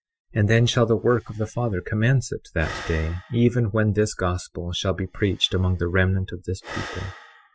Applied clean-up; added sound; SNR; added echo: classical method Wiener filter.